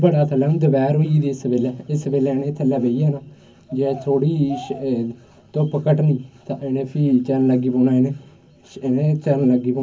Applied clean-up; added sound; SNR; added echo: none; Bird vocalization, bird call, bird song; 19 dB; reverberation time 0.3 s.